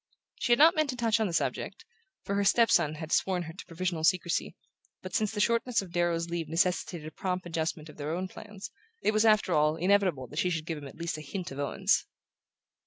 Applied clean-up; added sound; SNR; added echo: none; none; none; none.